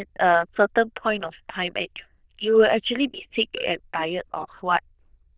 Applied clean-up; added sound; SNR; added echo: neural diffusion model UNIVERSE++.